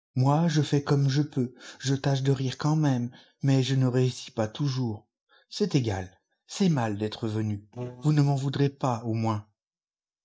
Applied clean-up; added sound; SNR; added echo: neural mask model DeepFilterNet 3.